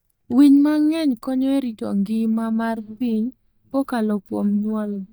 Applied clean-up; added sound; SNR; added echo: neural mask model DeepFilterNet 3.